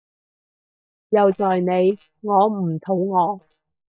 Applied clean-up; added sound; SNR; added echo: neural mask model DeepFilterNet 3.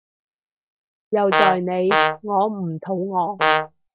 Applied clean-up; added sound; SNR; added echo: none; Brass instrument; -3 dB; none.